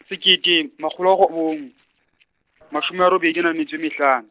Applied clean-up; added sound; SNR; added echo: neural separator model SepFormer DNS4.